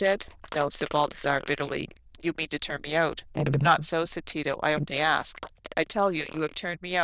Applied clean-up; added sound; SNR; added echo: neural diffusion model UNIVERSE++.